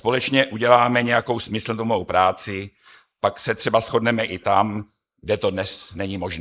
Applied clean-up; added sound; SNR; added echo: neural mask model Resemble Enhance denoiser.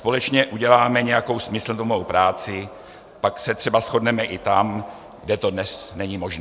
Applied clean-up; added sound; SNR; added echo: none; none; none; none.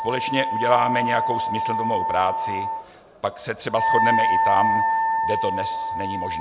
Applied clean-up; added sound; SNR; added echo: none; Wind instrument, woodwind instrument; -3 dB; none.